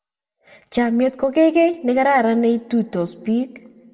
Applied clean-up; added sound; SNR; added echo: none; none; none; reverberation time 1.2 s.